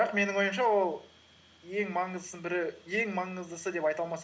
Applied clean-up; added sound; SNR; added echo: none; none; none; none.